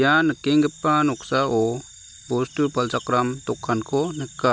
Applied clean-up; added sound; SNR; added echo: none; none; none; none.